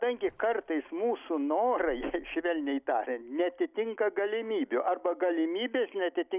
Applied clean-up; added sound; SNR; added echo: none; none; none; none.